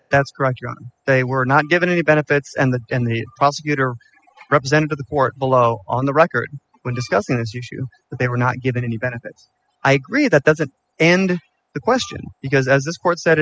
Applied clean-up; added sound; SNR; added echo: classical method spectral subtraction.